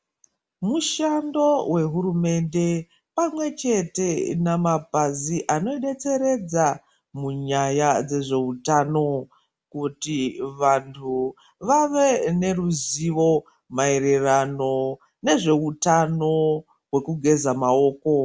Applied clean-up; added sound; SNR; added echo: none; none; none; none.